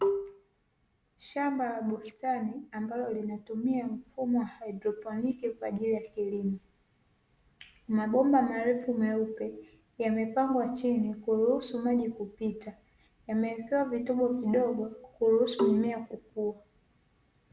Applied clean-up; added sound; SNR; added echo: none; Marimba, xylophone; 2 dB; none.